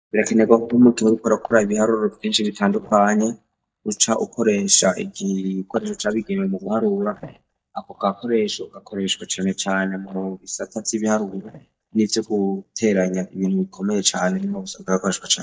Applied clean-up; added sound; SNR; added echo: neural mask model DeepFilterNet 3.